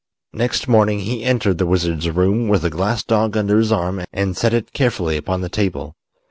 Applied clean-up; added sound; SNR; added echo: none; none; none; none.